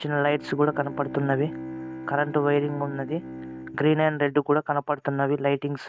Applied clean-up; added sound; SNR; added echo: neural mask model RNNoise.